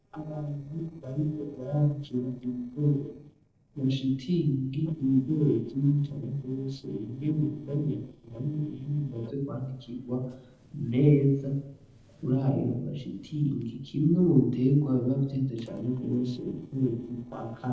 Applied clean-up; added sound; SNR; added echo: neural separator model SepFormer DNS4.